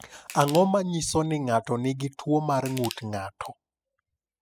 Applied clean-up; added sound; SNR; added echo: classical method spectral subtraction.